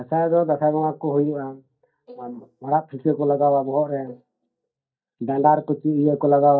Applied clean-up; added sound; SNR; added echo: neural mask model DeepFilterNet 3.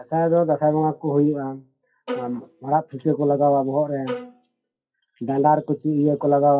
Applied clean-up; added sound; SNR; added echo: classical method WPE with log-MMSE.